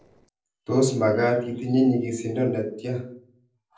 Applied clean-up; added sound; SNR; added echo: neural separator model SepFormer DNS4.